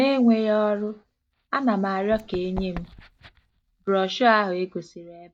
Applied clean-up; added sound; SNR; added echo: neural mask model DeepFilterNet 3.